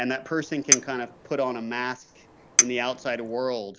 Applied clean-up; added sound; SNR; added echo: none; Chink, clink; 0 dB; none.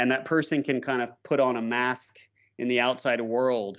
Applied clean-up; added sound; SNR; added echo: none; none; none; none.